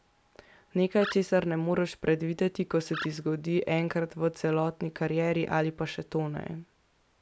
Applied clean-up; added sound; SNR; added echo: none; Animal; 13 dB; none.